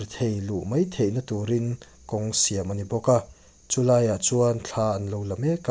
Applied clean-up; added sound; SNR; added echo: none; none; none; none.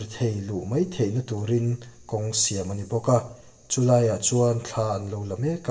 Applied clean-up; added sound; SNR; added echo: none; none; none; reverberation time 0.7 s.